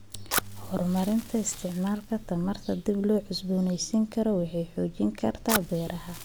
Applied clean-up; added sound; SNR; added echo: none; Fire; 11 dB; none.